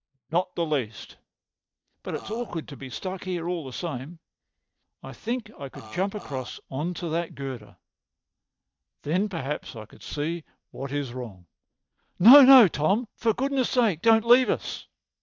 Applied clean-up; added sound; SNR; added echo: neural mask model DeepFilterNet 3.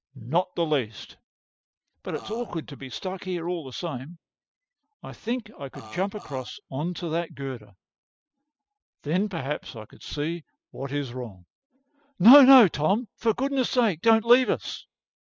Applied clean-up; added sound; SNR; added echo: classical method spectral subtraction.